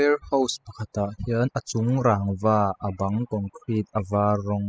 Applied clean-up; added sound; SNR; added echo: classical method spectral subtraction.